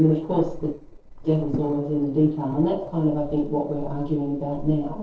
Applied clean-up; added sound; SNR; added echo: neural separator model SepFormer DNS4.